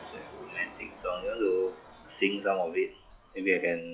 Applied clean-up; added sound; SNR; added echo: classical method log-MMSE.